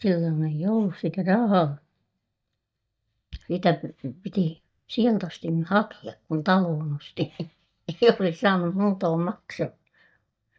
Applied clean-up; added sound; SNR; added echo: neural mask model DeepFilterNet 3.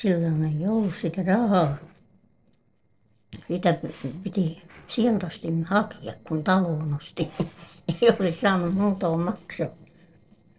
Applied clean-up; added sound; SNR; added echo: neural separator model SepFormer DNS4.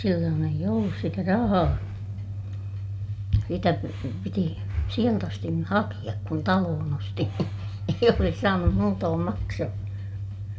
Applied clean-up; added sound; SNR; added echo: none; Breathing; 13 dB; reverberation time 1.0 s.